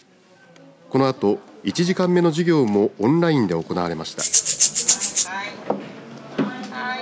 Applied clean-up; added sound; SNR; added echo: none; Rattle (instrument); -2 dB; none.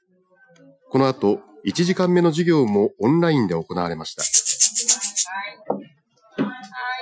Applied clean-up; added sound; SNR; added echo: classical method Wiener filter.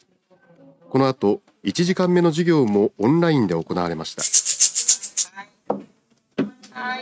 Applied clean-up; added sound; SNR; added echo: neural mask model RNNoise.